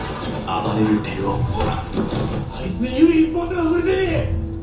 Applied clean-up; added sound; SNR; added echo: none; Train; 7 dB; reverberation time 0.7 s.